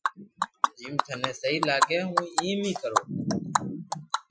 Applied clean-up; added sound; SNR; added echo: classical method Wiener filter.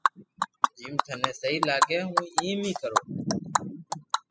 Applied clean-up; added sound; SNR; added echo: classical method spectral subtraction.